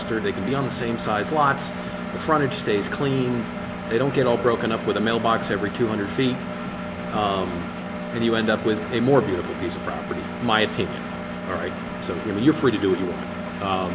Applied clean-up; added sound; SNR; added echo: none; Engine; 7 dB; none.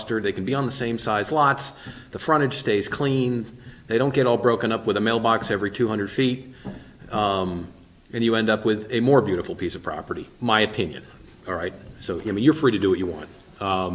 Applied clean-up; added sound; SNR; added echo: none; none; none; none.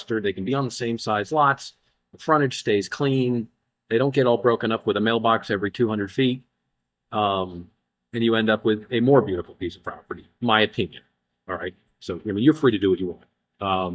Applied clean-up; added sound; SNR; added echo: neural mask model DeepFilterNet 3.